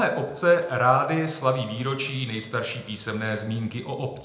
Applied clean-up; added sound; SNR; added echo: none; none; none; reverberation time 0.7 s.